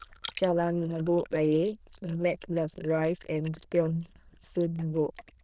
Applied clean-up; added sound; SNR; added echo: neural diffusion model UNIVERSE++.